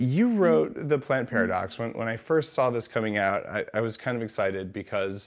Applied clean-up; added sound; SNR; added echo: none; Brass instrument; 9 dB; none.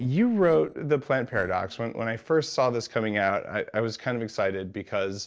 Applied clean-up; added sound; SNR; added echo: neural separator model SepFormer DNS4.